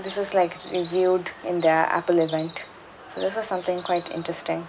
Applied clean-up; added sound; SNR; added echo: none; Bird; 17 dB; none.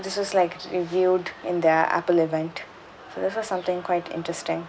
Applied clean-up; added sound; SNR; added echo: none; none; none; none.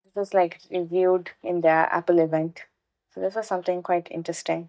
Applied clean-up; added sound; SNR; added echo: neural mask model DeepFilterNet 3.